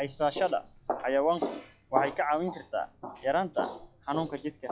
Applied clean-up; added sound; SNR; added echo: classical method log-MMSE.